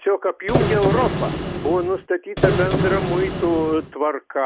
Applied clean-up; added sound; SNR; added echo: none; Printer; 0 dB; none.